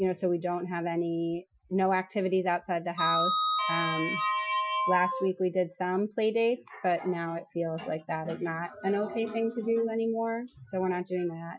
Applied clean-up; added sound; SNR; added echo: classical method Wiener filter.